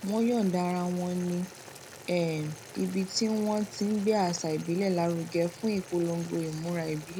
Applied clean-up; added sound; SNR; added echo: none; Boiling; 17 dB; none.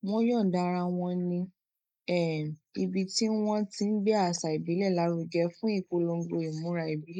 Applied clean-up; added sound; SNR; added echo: neural mask model Resemble Enhance denoiser.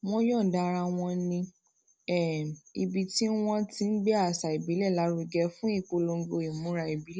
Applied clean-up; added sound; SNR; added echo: none; none; none; none.